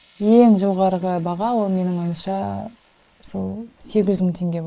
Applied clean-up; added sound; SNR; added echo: neural mask model Resemble Enhance denoiser.